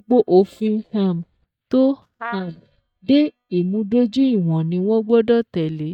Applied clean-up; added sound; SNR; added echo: neural mask model DeepFilterNet 3.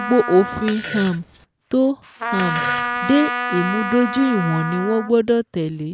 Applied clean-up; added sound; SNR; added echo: none; Fart + Trumpet; 6 dB; none.